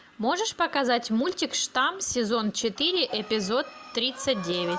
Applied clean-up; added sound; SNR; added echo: none; none; none; none.